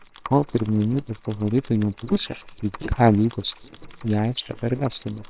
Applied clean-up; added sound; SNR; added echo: neural separator model SepFormer WHAMR!.